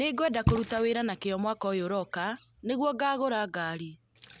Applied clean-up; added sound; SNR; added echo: none; Splash, splatter; 9 dB; none.